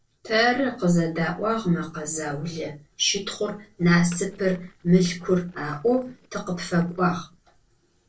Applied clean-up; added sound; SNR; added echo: neural separator model SepFormer DNS4.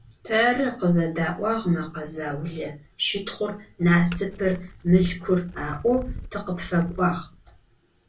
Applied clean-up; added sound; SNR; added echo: none; Glass; 14 dB; reverberation time 0.1 s.